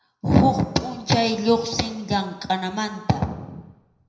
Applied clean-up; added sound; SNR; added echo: none; none; none; reverberation time 0.7 s.